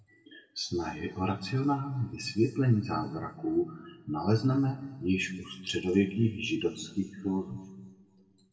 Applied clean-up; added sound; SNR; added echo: none; none; none; reverberation time 1.4 s.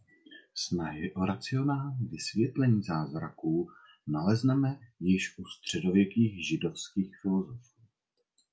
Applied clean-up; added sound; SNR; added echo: none; none; none; none.